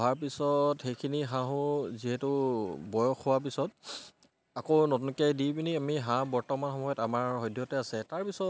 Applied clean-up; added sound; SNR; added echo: none; none; none; none.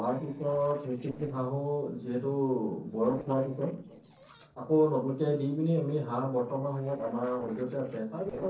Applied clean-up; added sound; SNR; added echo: neural separator model SepFormer DNS4.